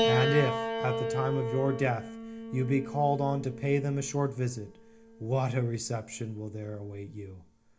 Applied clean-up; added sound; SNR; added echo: none; Piano; 5 dB; reverberation time 0.4 s.